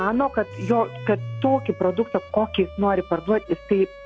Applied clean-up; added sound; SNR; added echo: none; Bowed string instrument + Engine starting / Car; 14 dB; none.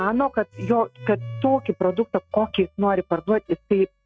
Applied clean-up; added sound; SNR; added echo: neural mask model RNNoise.